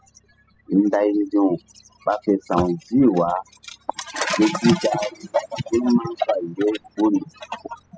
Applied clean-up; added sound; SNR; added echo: classical method spectral subtraction.